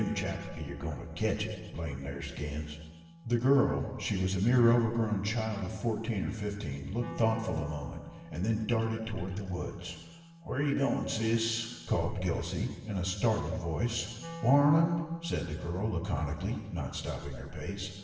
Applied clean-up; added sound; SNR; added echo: none; Wind instrument, woodwind instrument; 18 dB; reverberation time 1.3 s.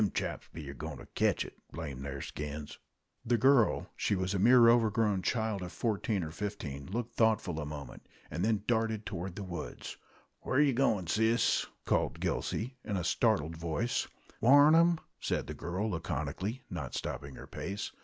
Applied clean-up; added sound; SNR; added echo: none; none; none; none.